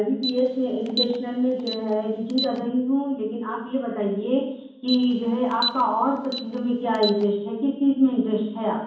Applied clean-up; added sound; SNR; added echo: none; Alarm; 11 dB; reverberation time 1.2 s.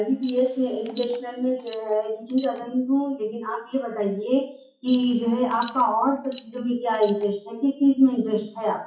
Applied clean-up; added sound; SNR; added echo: classical method WPE with log-MMSE.